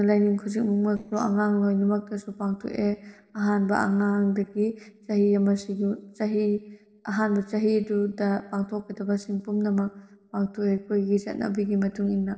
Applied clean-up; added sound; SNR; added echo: neural separator model SepFormer DNS4.